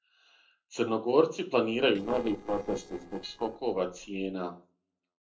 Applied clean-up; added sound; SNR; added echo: neural separator model SepFormer DNS4.